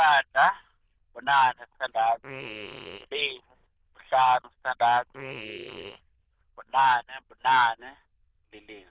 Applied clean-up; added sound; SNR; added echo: neural diffusion model UNIVERSE++.